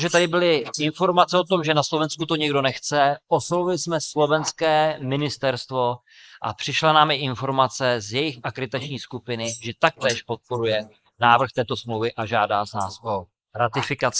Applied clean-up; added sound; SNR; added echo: neural mask model Resemble Enhance denoiser.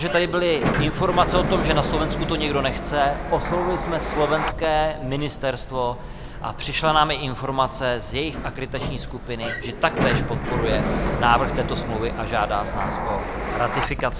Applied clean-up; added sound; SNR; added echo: none; Sliding door; 3 dB; none.